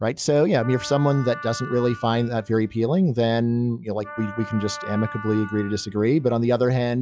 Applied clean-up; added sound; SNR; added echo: classical method log-MMSE.